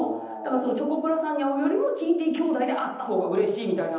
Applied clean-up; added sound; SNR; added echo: none; none; none; reverberation time 0.9 s.